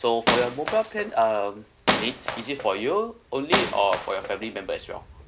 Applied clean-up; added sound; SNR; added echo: none; Wood; 4 dB; none.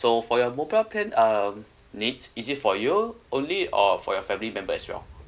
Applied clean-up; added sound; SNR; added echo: none; none; none; none.